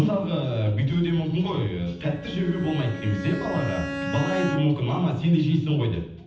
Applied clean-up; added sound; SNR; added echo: none; Bowed string instrument; 11 dB; reverberation time 0.8 s.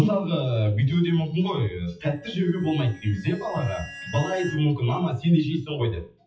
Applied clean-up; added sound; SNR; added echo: classical method WPE with log-MMSE.